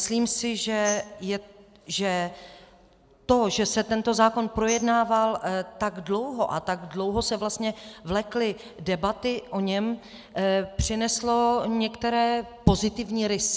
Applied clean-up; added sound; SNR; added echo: none; Tambourine; 14 dB; none.